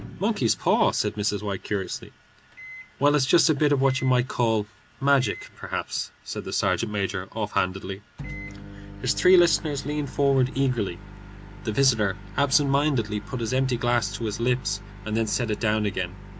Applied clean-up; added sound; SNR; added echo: none; Microwave oven; 16 dB; none.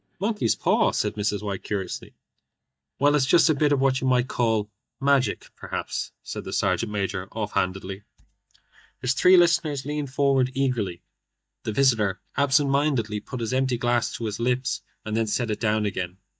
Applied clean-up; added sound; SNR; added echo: neural mask model DeepFilterNet 3.